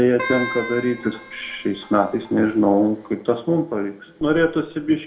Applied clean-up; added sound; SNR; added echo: none; Keyboard (musical); 11 dB; reverberation time 0.7 s.